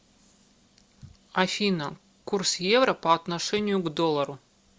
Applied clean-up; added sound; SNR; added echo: none; none; none; none.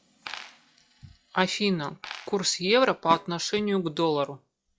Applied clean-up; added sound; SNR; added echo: classical method log-MMSE.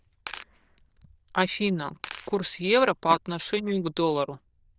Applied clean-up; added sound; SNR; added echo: neural diffusion model UNIVERSE++.